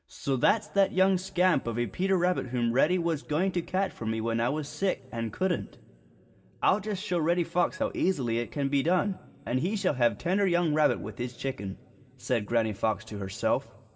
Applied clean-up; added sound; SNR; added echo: none; none; none; reverberation time 1.7 s.